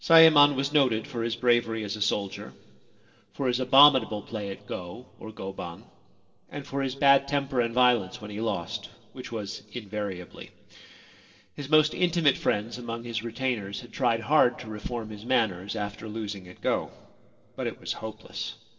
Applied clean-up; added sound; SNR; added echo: none; none; none; reverberation time 1.2 s.